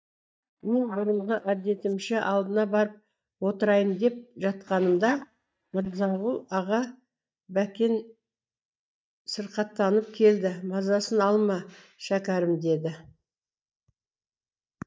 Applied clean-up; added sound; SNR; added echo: neural mask model DeepFilterNet 3.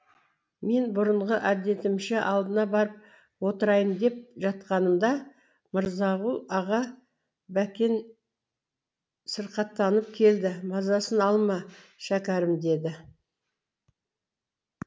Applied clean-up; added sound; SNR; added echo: none; none; none; none.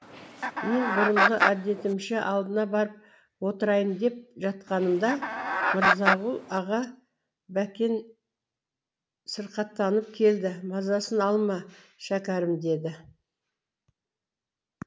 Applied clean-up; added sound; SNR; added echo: none; Chicken, rooster; -2 dB; none.